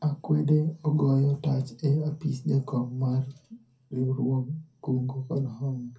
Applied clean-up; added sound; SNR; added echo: none; none; none; reverberation time 0.3 s.